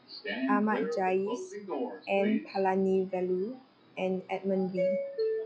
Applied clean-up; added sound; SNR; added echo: classical method log-MMSE.